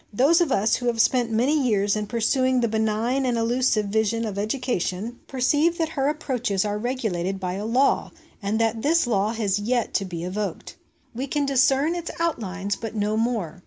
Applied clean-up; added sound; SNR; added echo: none; none; none; none.